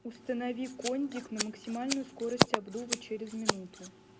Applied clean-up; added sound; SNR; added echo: none; Scissors; -1 dB; none.